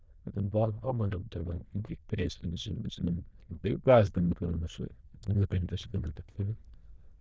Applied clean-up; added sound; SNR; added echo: neural diffusion model UNIVERSE++.